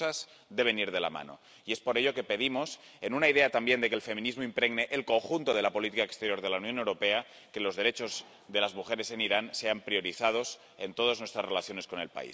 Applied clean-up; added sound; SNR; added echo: none; none; none; none.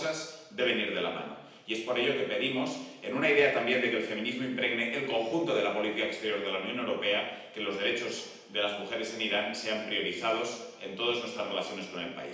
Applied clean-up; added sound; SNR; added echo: none; none; none; reverberation time 0.9 s.